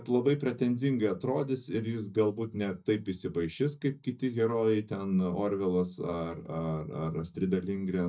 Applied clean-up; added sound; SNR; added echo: neural mask model DeepFilterNet 3.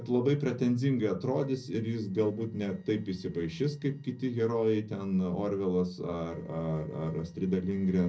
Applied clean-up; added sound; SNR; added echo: neural separator model SepFormer DNS4.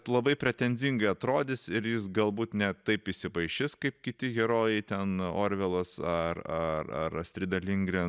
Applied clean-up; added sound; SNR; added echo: none; none; none; none.